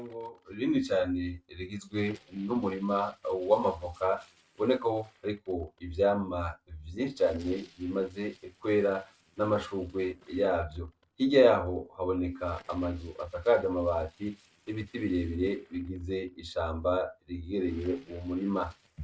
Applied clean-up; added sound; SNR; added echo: neural mask model RNNoise.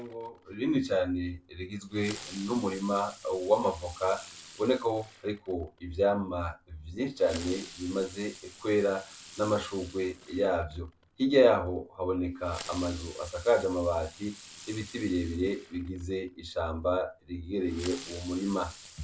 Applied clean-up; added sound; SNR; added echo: none; Fireworks; 19 dB; none.